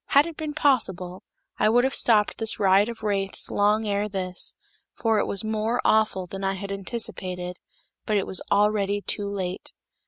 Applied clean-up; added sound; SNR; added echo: none; none; none; none.